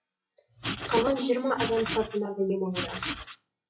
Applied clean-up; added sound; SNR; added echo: classical method WPE with log-MMSE.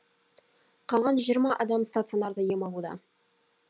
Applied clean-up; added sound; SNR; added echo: none; none; none; none.